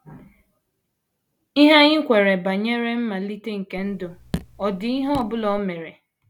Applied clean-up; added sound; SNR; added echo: none; Raindrop / Drip; 13 dB; none.